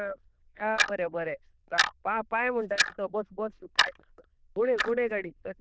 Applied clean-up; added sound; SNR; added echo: neural diffusion model UNIVERSE++.